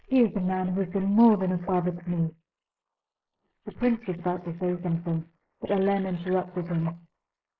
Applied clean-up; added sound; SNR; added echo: neural mask model Resemble Enhance denoiser.